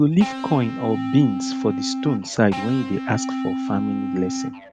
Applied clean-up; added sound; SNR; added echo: none; Electric guitar / Bass guitar; 5 dB; none.